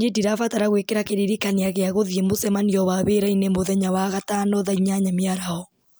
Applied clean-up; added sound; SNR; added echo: none; none; none; none.